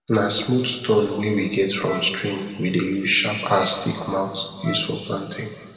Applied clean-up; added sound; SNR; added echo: none; Wind instrument, woodwind instrument; 18 dB; reverberation time 1.8 s.